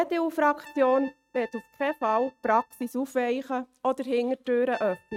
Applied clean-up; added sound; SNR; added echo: neural mask model RNNoise.